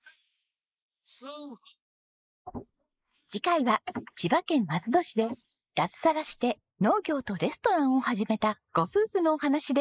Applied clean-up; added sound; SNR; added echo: neural mask model Resemble Enhance denoiser.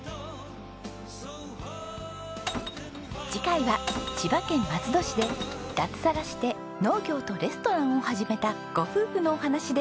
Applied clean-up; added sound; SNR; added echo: none; Glass; 10 dB; none.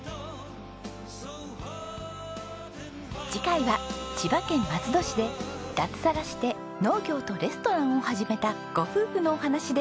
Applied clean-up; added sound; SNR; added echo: none; none; none; none.